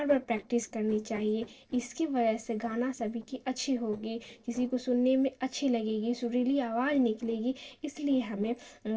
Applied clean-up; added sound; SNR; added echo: neural separator model SepFormer DNS4.